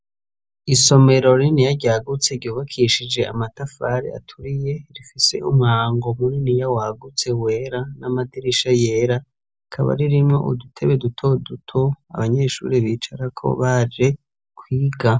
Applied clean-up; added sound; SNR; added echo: none; none; none; none.